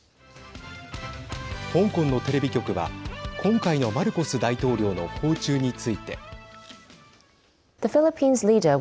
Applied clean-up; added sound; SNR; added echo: none; none; none; none.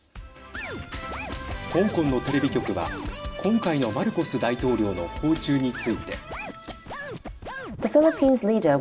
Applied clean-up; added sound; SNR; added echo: none; Scratching (performance technique); 12 dB; reverberation time 1.5 s.